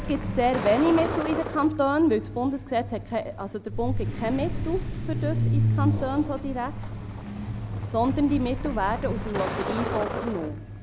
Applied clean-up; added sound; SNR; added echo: none; Truck; 2 dB; none.